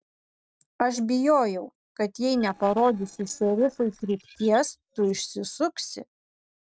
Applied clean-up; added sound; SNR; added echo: neural separator model SepFormer DNS4.